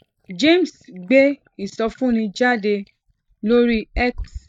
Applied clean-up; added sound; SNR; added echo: neural mask model DeepFilterNet 3.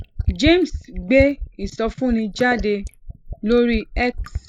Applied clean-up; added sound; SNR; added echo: neural mask model Resemble Enhance denoiser.